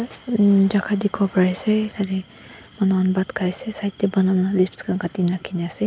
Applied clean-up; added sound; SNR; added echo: none; none; none; none.